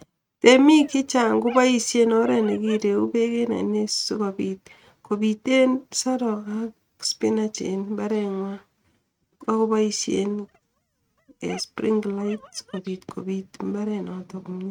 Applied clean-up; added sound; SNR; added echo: neural mask model RNNoise.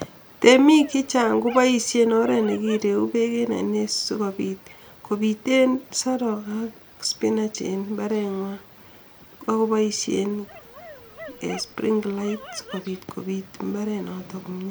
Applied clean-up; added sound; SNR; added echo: none; Dog; 19 dB; none.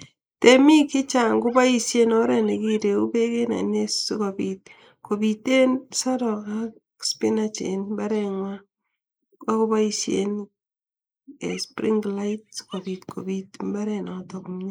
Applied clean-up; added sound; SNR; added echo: neural mask model Resemble Enhance denoiser.